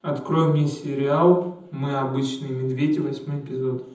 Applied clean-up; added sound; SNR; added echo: none; none; none; reverberation time 0.8 s.